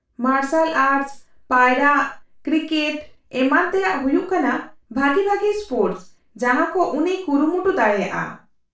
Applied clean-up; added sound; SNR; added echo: none; none; none; reverberation time 0.3 s.